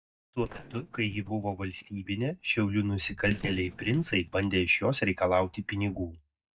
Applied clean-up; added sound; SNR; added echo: neural mask model DeepFilterNet 3.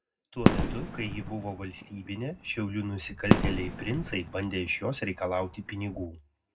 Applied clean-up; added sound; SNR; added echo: none; Fireworks; -2 dB; reverberation time 0.3 s.